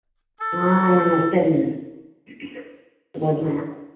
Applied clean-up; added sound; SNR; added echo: none; Wind instrument, woodwind instrument; 5 dB; reverberation time 0.9 s.